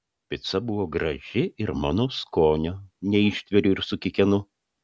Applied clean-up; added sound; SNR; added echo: none; none; none; none.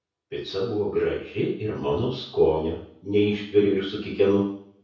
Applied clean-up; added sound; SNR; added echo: none; none; none; reverberation time 0.6 s.